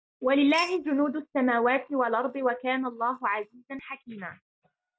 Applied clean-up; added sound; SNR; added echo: neural mask model DeepFilterNet 3.